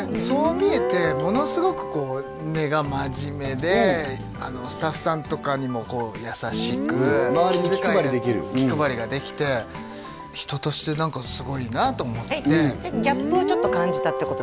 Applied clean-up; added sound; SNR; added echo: none; Guitar; 5 dB; none.